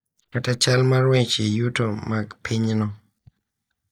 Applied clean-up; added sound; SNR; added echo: neural mask model DeepFilterNet 3.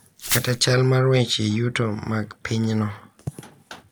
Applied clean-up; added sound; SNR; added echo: none; Glass; 7 dB; none.